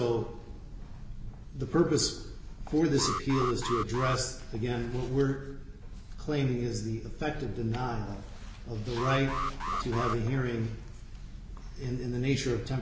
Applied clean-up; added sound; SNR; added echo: none; Alarm; 5 dB; none.